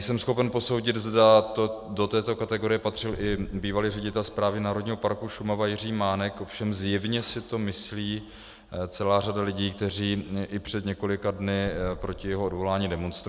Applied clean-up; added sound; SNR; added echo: none; Bass drum; 14 dB; none.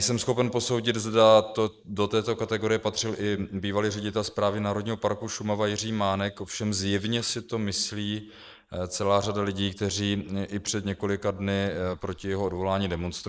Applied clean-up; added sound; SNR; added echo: neural mask model Resemble Enhance denoiser.